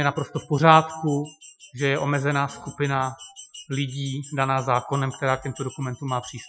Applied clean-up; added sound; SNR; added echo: classical method Wiener filter.